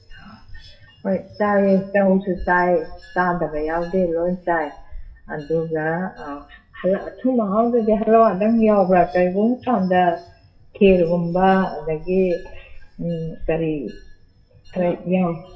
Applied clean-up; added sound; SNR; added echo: classical method WPE with log-MMSE.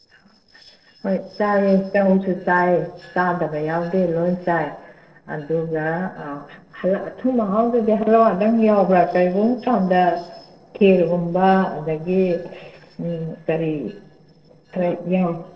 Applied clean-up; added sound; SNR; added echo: neural separator model SepFormer DNS4.